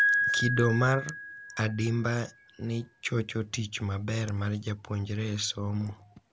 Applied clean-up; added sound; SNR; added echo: none; Piano; 5 dB; none.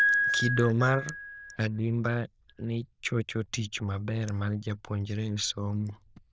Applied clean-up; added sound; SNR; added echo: neural diffusion model UNIVERSE++.